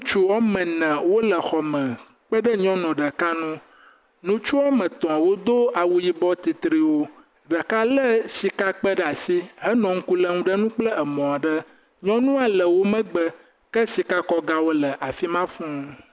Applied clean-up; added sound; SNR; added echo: none; none; none; none.